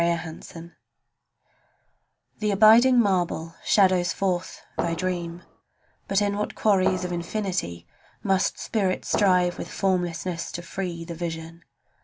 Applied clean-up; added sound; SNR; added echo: none; Fireworks; 8 dB; none.